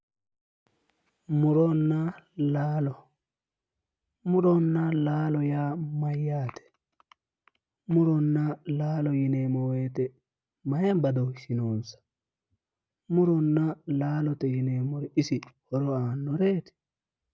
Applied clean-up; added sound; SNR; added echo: none; none; none; none.